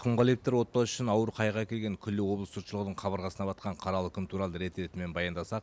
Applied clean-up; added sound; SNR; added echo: none; none; none; none.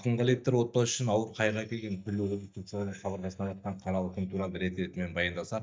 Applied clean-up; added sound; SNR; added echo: neural mask model DeepFilterNet 3.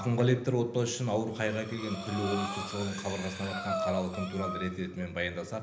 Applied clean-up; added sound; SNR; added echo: none; Breathing; 8 dB; reverberation time 0.8 s.